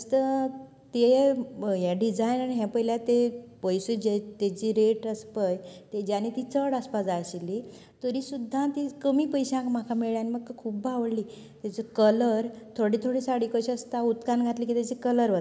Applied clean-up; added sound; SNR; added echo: none; none; none; none.